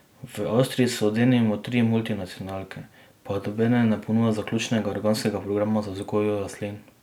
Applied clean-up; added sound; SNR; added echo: none; none; none; none.